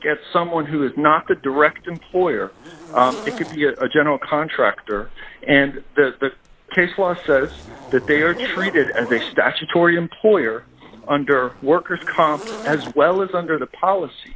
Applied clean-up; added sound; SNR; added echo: none; Zipper (clothing); 18 dB; none.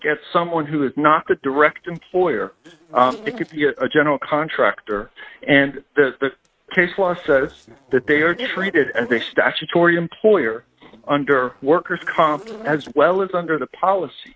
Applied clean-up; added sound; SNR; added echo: neural mask model RNNoise.